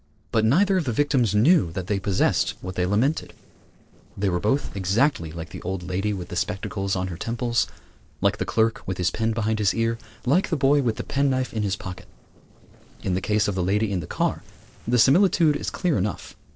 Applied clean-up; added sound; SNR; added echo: neural separator model SepFormer DNS4.